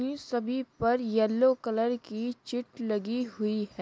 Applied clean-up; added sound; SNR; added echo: none; none; none; none.